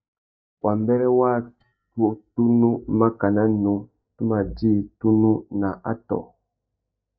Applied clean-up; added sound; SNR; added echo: neural mask model DeepFilterNet 3.